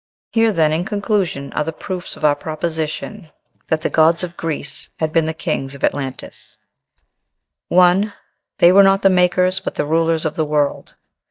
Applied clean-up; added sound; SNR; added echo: neural mask model DeepFilterNet 3.